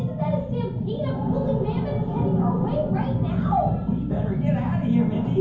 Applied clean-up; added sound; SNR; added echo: none; none; none; reverberation time 0.9 s.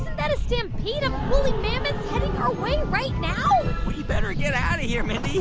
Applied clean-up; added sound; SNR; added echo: none; none; none; none.